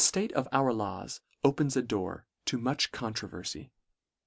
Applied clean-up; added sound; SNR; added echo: none; none; none; none.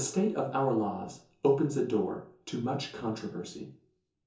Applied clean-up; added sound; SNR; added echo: none; none; none; reverberation time 0.6 s.